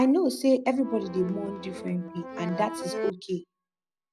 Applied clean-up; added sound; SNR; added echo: none; Accordion; 8 dB; none.